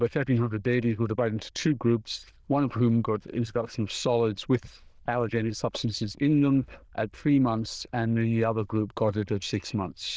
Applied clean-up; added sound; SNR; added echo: neural diffusion model UNIVERSE++.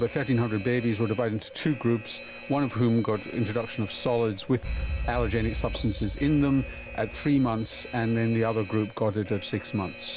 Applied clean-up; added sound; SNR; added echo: none; Alarm; 10 dB; none.